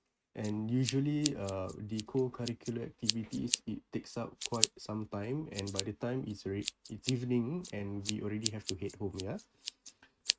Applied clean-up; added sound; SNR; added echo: neural mask model RNNoise.